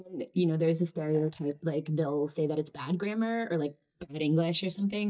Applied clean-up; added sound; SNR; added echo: neural mask model DeepFilterNet 3.